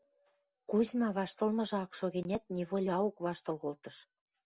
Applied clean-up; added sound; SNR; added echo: none; none; none; none.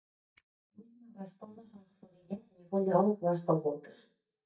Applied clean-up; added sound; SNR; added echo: neural mask model DeepFilterNet 3.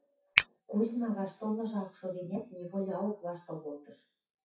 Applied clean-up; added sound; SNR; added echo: classical method WPE with log-MMSE.